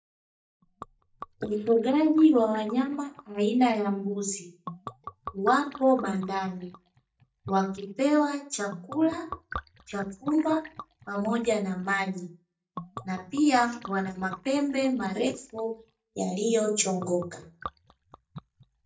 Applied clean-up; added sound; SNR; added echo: neural mask model DeepFilterNet 3.